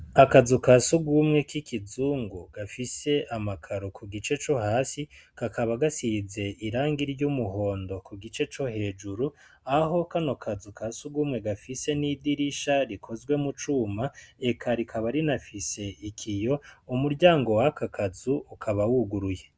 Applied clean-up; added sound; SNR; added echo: none; none; none; none.